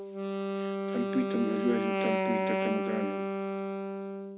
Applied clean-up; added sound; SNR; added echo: none; Wind instrument, woodwind instrument; -3 dB; none.